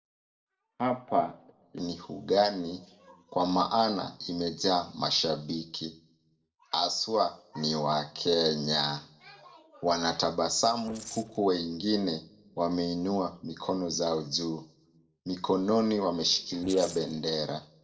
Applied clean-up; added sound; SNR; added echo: neural separator model SepFormer DNS4.